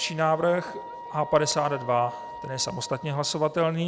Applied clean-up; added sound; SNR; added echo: none; Wind instrument, woodwind instrument; 14 dB; none.